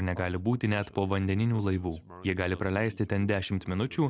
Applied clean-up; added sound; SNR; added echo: none; none; none; none.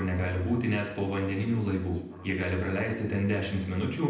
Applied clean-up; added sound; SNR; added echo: none; none; none; reverberation time 0.9 s.